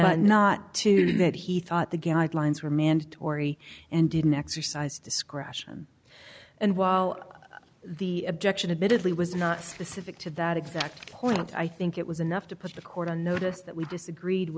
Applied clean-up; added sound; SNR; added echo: none; none; none; none.